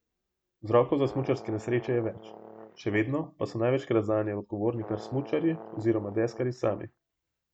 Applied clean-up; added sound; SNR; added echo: none; Brass instrument; 16 dB; none.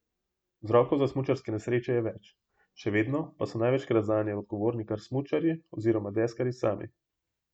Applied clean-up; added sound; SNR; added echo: none; none; none; none.